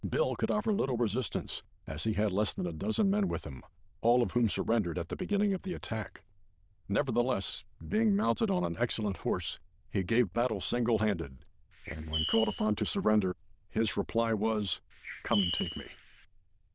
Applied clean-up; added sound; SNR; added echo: neural diffusion model UNIVERSE++.